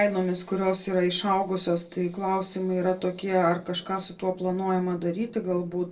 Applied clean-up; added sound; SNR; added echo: neural separator model SepFormer DNS4.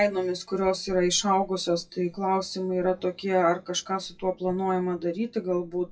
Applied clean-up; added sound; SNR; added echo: classical method WPE with log-MMSE.